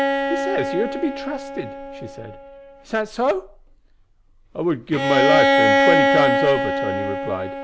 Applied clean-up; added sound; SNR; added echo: none; Bowed string instrument; -3 dB; none.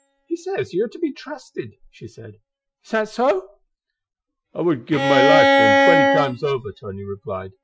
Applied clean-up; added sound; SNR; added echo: classical method Wiener filter.